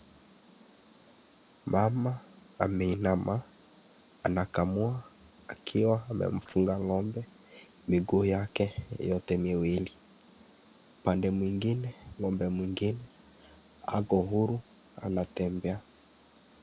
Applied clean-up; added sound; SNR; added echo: none; Cricket; 16 dB; none.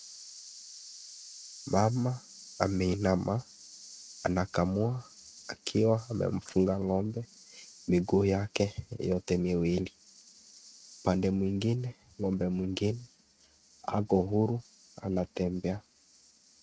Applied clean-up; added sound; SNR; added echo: neural mask model RNNoise.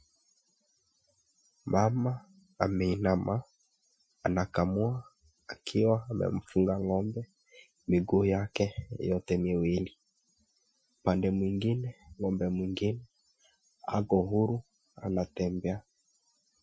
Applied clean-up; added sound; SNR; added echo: classical method Wiener filter.